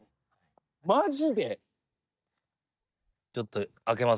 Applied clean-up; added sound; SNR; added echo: neural mask model DeepFilterNet 3.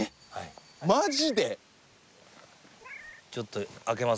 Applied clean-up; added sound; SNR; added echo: none; Meow; 19 dB; none.